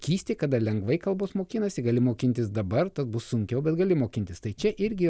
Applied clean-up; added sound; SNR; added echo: none; none; none; none.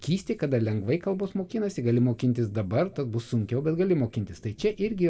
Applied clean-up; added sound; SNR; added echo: none; none; none; reverberation time 1.5 s.